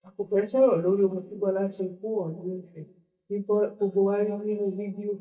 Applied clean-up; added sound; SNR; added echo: neural mask model DeepFilterNet 3.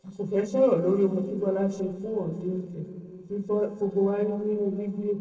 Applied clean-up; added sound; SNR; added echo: neural separator model SepFormer DNS4.